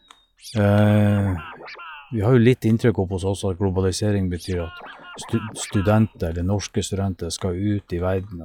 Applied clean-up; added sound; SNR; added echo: classical method log-MMSE.